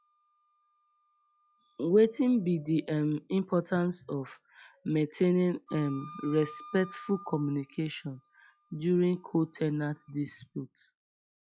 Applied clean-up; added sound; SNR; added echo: classical method log-MMSE.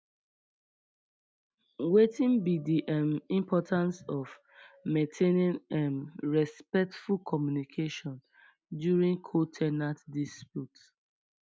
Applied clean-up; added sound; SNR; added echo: none; none; none; none.